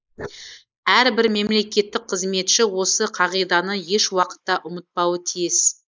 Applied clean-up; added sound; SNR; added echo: neural mask model Resemble Enhance denoiser.